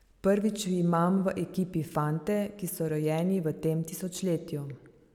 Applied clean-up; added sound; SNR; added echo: none; none; none; none.